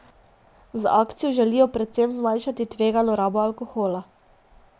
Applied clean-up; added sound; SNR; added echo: none; none; none; none.